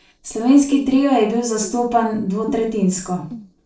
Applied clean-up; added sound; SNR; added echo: neural separator model SepFormer DNS4.